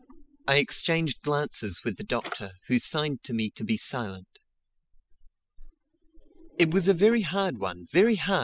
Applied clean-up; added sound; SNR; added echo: classical method spectral subtraction.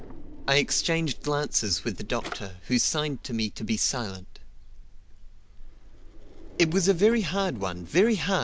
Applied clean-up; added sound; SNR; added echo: none; Drawer open or close; 12 dB; none.